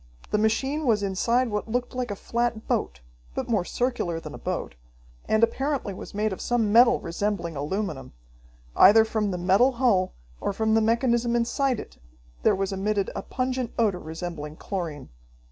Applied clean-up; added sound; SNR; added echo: none; none; none; none.